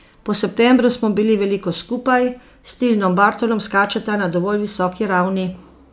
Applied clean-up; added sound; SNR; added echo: none; none; none; none.